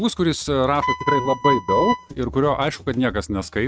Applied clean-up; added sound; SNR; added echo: neural mask model RNNoise.